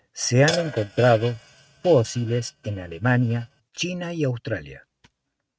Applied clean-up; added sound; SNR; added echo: neural mask model RNNoise.